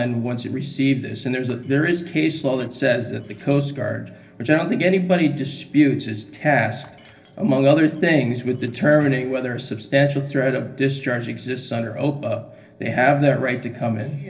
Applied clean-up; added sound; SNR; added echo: neural separator model SepFormer DNS4.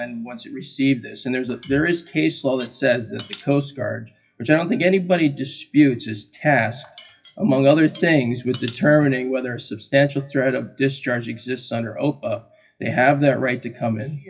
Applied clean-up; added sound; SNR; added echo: classical method WPE with log-MMSE.